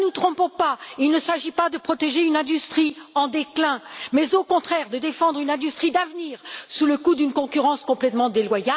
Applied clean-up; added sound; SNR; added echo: none; none; none; none.